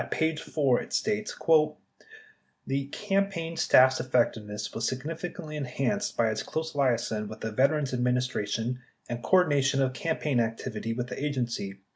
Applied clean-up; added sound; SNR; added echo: none; none; none; none.